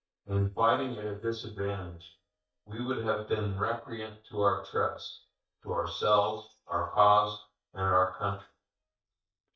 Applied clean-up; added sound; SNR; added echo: neural mask model DeepFilterNet 3.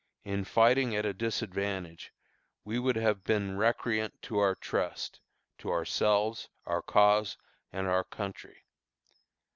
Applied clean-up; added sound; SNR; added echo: none; none; none; none.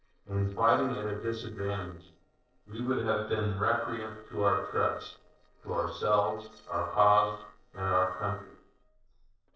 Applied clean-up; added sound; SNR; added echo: neural separator model SepFormer DNS4.